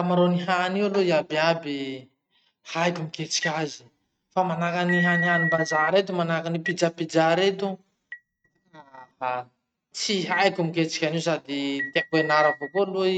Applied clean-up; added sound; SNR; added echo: neural mask model RNNoise.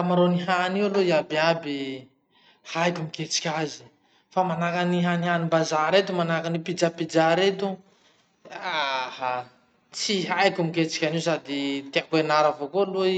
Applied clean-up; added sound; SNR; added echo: none; none; none; none.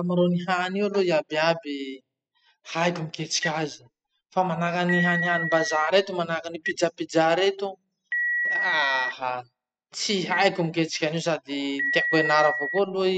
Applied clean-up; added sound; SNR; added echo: classical method spectral subtraction.